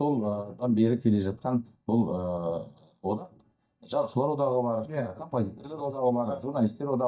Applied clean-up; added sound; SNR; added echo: neural mask model DeepFilterNet 3.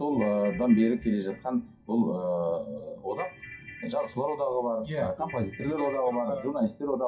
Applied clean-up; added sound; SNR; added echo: classical method WPE with log-MMSE.